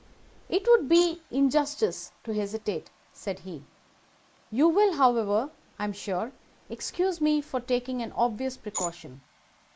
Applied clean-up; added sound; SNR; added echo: neural mask model Resemble Enhance denoiser.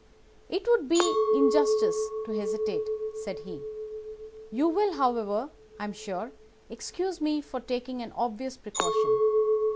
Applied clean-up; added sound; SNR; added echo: none; Chink, clink; -1 dB; none.